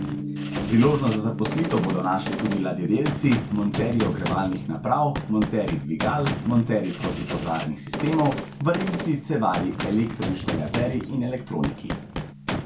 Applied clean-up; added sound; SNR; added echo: none; Gong + Gunshot, gunfire; 6 dB; none.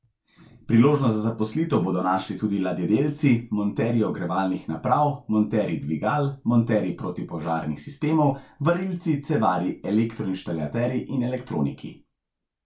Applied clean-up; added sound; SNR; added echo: none; none; none; none.